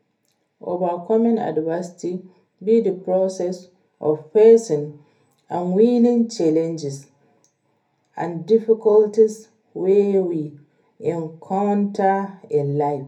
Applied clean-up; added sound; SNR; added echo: none; none; none; reverberation time 0.3 s.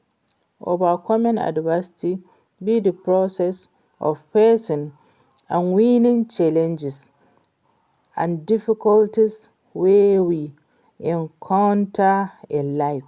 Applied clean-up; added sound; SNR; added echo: none; none; none; none.